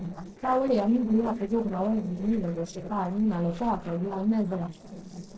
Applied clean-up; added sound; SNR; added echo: neural separator model SepFormer DNS4.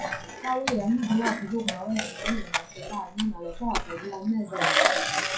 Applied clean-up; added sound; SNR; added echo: classical method WPE with log-MMSE.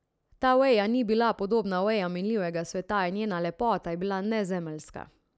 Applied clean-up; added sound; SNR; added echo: none; none; none; none.